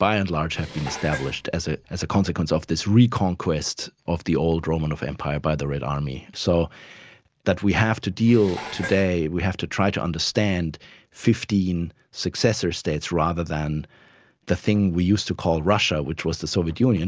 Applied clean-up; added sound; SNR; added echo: none; Dishes, pots, and pans; 17 dB; none.